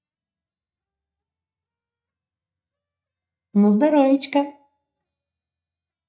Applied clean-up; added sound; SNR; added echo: neural mask model DeepFilterNet 3.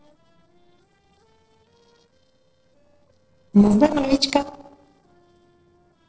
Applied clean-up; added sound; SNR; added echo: neural separator model SepFormer DNS4.